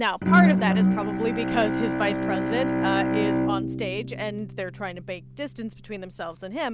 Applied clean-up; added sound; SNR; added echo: none; Bowed string instrument; -3 dB; none.